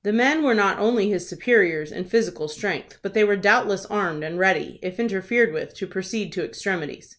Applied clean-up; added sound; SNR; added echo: none; none; none; none.